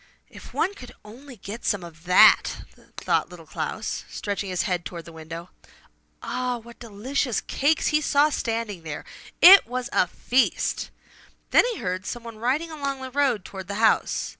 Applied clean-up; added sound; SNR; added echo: neural separator model SepFormer DNS4.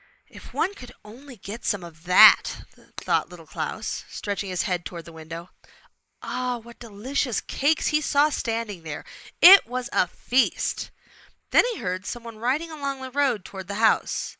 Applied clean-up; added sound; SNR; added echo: neural mask model Resemble Enhance denoiser.